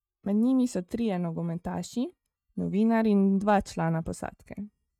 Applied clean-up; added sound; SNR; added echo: neural mask model DeepFilterNet 3.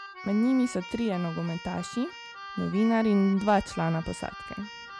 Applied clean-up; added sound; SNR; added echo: none; Keyboard (musical); 14 dB; none.